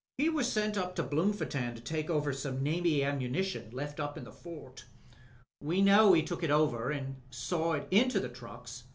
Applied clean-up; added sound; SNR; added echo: none; none; none; none.